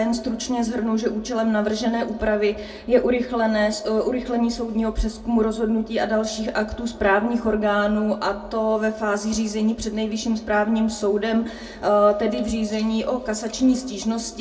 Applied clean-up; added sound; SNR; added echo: none; none; none; reverberation time 0.2 s.